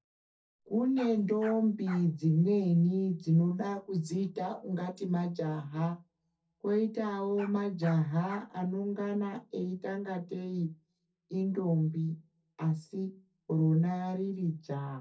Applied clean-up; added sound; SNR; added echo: neural separator model SepFormer DNS4.